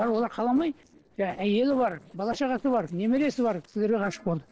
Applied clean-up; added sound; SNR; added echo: neural separator model SepFormer DNS4.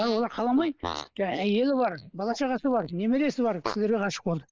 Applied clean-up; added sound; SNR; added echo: neural mask model Resemble Enhance denoiser.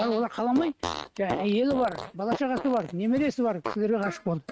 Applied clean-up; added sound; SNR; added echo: neural mask model RNNoise.